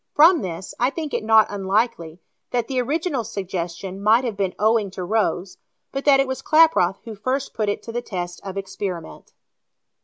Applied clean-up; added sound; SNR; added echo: none; none; none; none.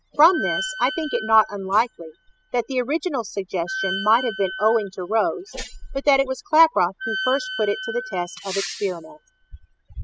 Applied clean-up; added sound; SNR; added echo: classical method spectral subtraction.